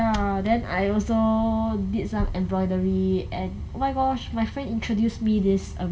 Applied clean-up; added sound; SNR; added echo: none; none; none; reverberation time 0.3 s.